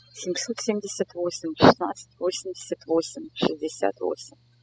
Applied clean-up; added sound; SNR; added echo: classical method spectral subtraction.